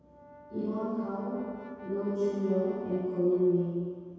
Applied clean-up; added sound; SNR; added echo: none; Brass instrument; 19 dB; reverberation time 2.0 s.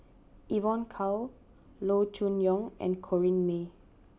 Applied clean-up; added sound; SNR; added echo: none; none; none; none.